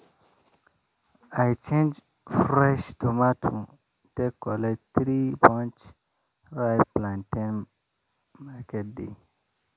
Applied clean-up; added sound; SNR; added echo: none; none; none; none.